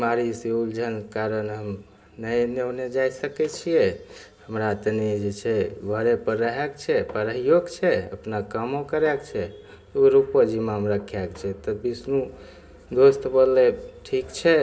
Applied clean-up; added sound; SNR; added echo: none; none; none; reverberation time 0.3 s.